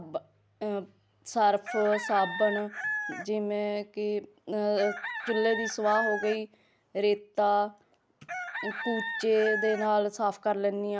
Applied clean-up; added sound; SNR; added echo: none; Chicken, rooster; 8 dB; none.